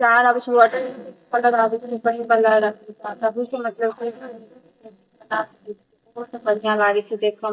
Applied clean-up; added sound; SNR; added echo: neural mask model DeepFilterNet 3.